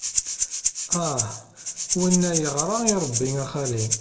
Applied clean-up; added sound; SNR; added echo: none; Rattle (instrument); 1 dB; reverberation time 1.1 s.